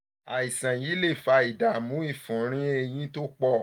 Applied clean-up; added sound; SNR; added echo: none; none; none; none.